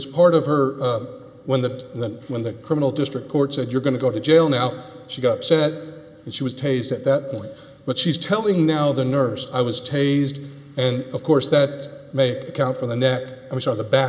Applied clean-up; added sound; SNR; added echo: none; none; none; none.